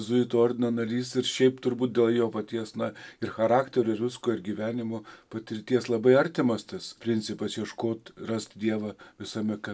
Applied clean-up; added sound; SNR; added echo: none; none; none; none.